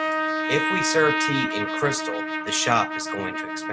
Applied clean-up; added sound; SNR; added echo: none; Trumpet; 0 dB; none.